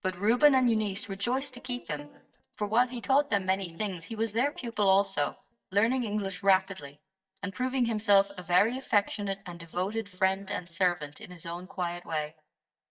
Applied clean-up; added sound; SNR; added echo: neural mask model DeepFilterNet 3.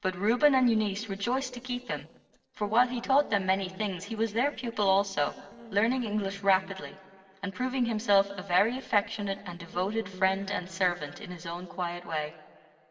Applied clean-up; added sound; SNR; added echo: neural separator model SepFormer DNS4.